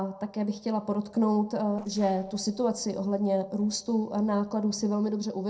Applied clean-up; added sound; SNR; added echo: neural separator model SepFormer DNS4.